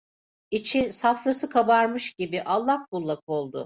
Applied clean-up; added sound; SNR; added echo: none; none; none; none.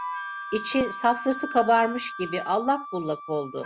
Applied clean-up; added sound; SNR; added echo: none; Wind instrument, woodwind instrument + Wind instrument, woodwind instrument; 10 dB; none.